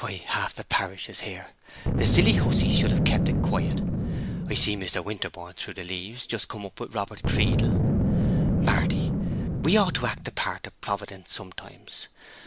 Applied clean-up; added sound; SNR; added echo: none; Boom; -4 dB; none.